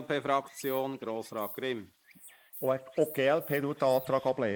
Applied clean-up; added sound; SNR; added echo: neural mask model Resemble Enhance denoiser.